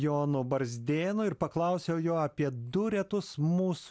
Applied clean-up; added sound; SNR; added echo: none; none; none; none.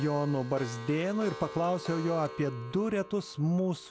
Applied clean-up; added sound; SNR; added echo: none; Clock; 14 dB; none.